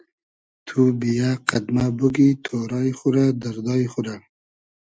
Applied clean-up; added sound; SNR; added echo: none; none; none; none.